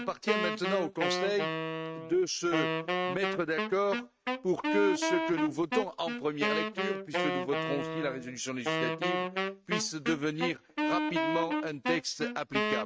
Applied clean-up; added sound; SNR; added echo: neural mask model RNNoise.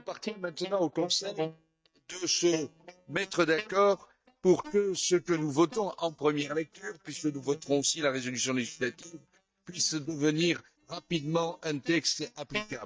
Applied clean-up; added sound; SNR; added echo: neural mask model DeepFilterNet 3.